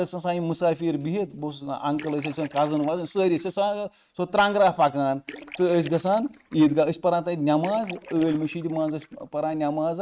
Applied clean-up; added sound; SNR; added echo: neural mask model RNNoise.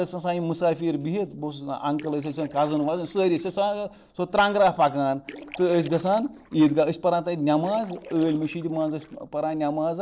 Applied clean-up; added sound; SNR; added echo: neural separator model SepFormer DNS4.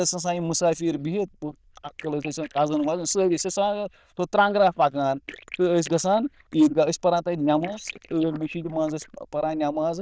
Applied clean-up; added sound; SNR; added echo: neural diffusion model UNIVERSE++.